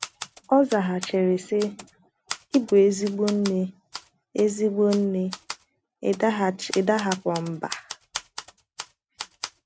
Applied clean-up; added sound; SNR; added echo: none; Typewriter; 13 dB; none.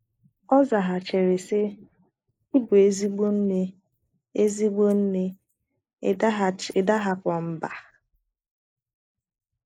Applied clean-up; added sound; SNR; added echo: neural mask model Resemble Enhance denoiser.